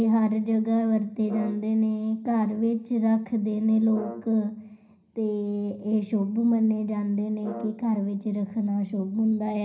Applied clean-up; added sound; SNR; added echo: none; Brass instrument; 16 dB; reverberation time 0.4 s.